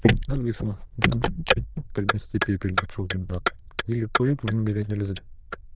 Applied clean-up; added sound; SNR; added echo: neural diffusion model UNIVERSE++.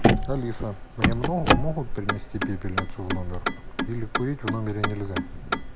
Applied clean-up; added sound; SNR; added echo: none; Motor vehicle (road); -5 dB; none.